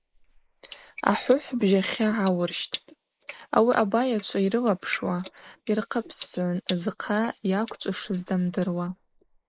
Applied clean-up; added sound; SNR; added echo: neural mask model Resemble Enhance denoiser.